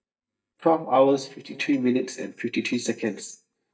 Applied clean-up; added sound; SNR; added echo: neural mask model DeepFilterNet 3.